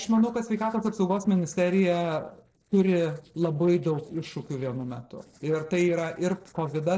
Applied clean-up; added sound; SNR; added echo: neural separator model SepFormer DNS4.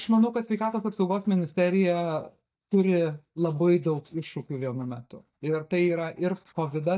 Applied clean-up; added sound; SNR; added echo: neural mask model DeepFilterNet 3.